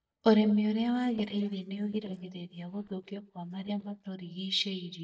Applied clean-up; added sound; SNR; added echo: neural mask model DeepFilterNet 3.